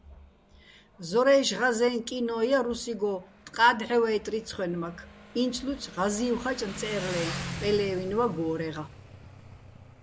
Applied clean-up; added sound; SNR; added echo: none; Motorcycle; 14 dB; none.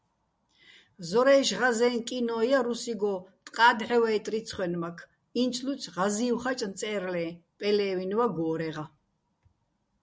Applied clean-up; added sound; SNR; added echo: none; none; none; none.